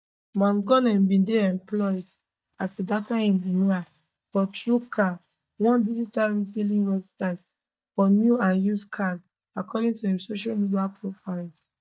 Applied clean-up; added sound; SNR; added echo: neural mask model DeepFilterNet 3.